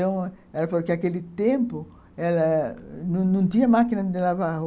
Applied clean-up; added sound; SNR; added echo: none; none; none; none.